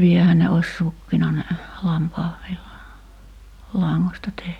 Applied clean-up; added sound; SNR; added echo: none; none; none; none.